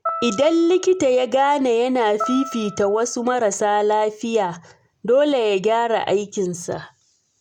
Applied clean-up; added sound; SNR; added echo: none; Piano; 13 dB; none.